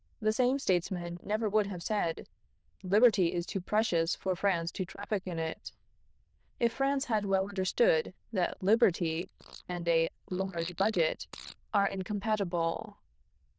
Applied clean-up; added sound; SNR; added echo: neural diffusion model UNIVERSE++.